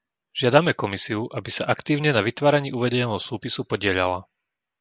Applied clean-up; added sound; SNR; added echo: none; none; none; none.